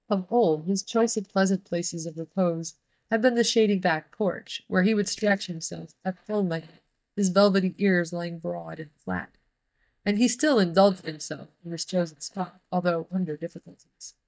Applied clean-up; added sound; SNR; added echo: neural mask model DeepFilterNet 3.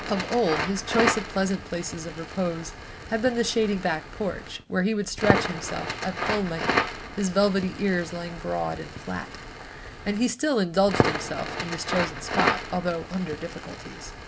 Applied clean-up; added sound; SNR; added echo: none; Crackle; 3 dB; none.